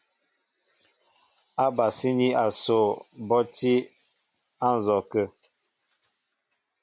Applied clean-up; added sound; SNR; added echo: none; none; none; none.